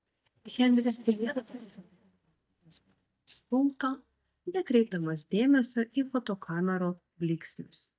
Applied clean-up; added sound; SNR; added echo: neural mask model DeepFilterNet 3.